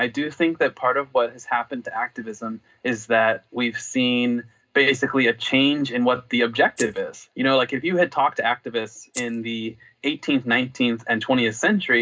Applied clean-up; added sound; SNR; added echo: none; Rattle (instrument); 13 dB; reverberation time 0.2 s.